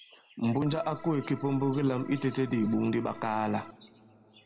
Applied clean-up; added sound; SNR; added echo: none; Organ; 16 dB; reverberation time 1.6 s.